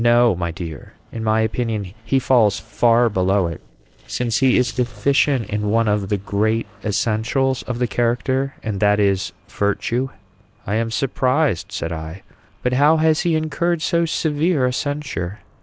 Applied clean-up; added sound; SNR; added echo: neural separator model SepFormer DNS4.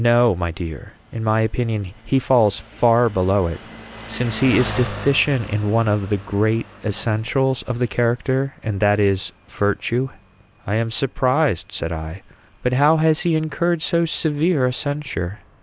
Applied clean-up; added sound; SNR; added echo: none; Engine; 18 dB; none.